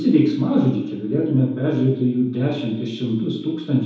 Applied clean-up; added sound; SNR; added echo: none; none; none; reverberation time 1.9 s.